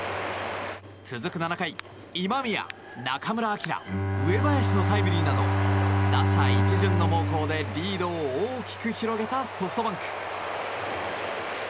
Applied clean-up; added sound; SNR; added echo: none; Bowed string instrument; -1 dB; none.